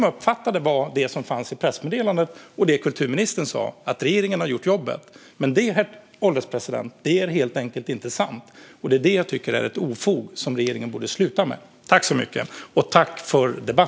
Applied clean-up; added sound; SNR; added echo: none; none; none; none.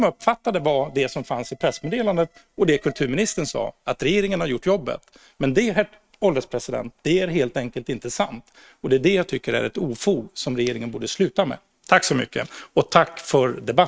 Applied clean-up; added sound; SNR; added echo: neural mask model RNNoise.